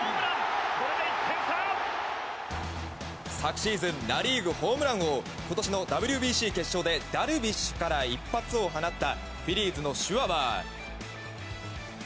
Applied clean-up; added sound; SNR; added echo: none; none; none; none.